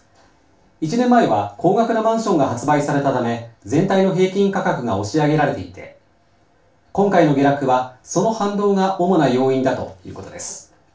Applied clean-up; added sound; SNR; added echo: none; none; none; reverberation time 0.3 s.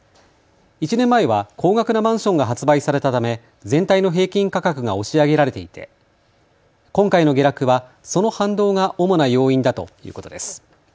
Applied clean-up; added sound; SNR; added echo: none; none; none; none.